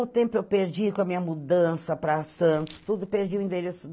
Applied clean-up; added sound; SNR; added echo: none; Rattle; 5 dB; none.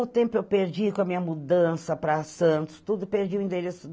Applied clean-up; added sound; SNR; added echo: none; none; none; none.